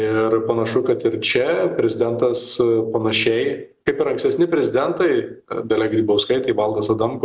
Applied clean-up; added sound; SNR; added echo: none; none; none; none.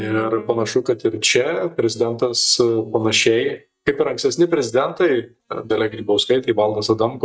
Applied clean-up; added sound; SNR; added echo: neural mask model DeepFilterNet 3.